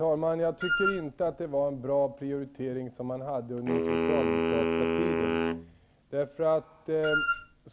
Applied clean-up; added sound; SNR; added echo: none; Wind instrument, woodwind instrument + Wind instrument, woodwind instrument; -1 dB; none.